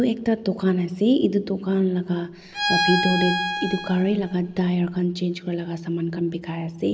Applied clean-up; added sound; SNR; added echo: none; Bowed string instrument; 3 dB; none.